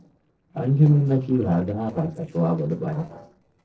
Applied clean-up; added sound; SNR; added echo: neural separator model SepFormer DNS4.